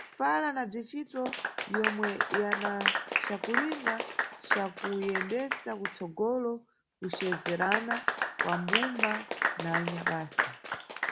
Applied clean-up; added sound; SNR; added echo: none; Applause / Clapping; -1 dB; none.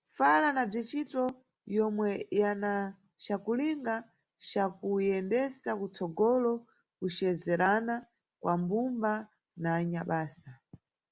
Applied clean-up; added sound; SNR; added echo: none; none; none; none.